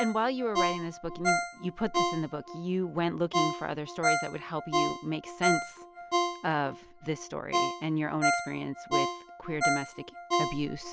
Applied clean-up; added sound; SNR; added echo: none; Ringtone; -1 dB; none.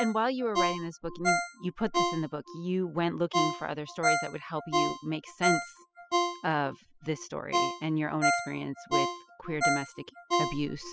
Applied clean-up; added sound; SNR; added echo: classical method spectral subtraction.